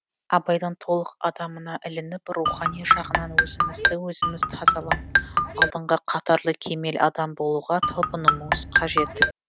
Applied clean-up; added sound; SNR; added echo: none; Marimba, xylophone; -3 dB; none.